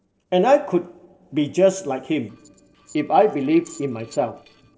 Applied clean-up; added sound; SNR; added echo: neural separator model SepFormer DNS4.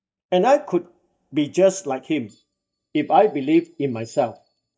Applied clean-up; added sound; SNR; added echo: neural mask model DeepFilterNet 3.